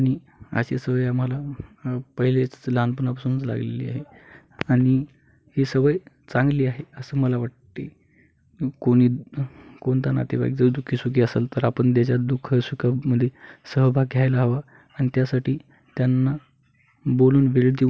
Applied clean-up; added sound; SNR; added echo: none; none; none; none.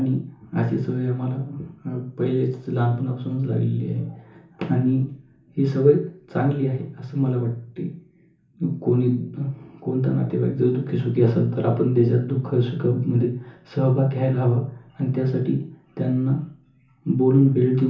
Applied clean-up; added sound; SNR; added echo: none; none; none; reverberation time 0.7 s.